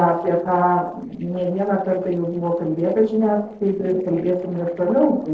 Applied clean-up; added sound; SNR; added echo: neural separator model SepFormer DNS4.